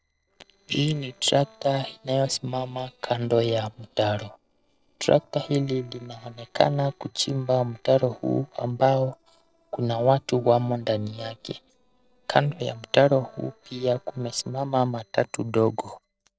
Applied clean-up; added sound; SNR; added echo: neural separator model SepFormer DNS4.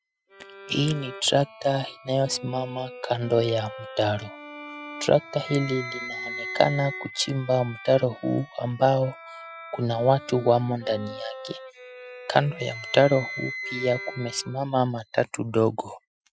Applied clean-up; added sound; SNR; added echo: classical method Wiener filter.